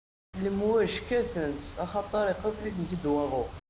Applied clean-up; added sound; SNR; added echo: none; Boat, Water vehicle; 14 dB; none.